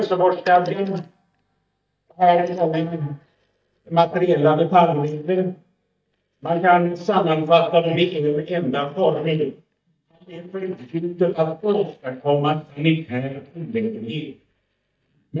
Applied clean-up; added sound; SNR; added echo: neural mask model DeepFilterNet 3.